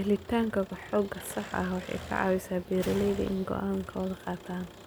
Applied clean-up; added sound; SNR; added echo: none; Engine + Whoosh, swoosh, swish; 14 dB; none.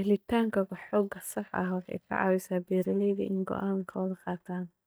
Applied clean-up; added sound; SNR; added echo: neural mask model DeepFilterNet 3.